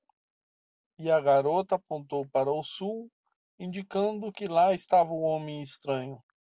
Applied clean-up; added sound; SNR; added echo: none; none; none; none.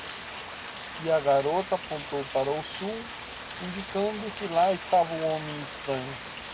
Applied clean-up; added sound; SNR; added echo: none; Rain; 10 dB; none.